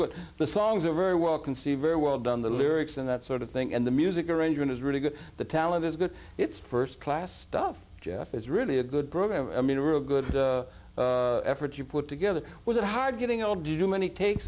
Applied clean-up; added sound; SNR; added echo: none; none; none; none.